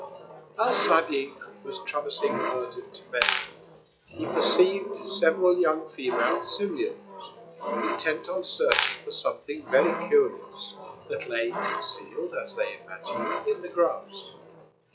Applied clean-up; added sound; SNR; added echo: classical method log-MMSE.